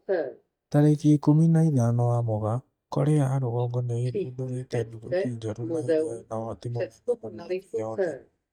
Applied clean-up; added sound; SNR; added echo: neural mask model DeepFilterNet 3.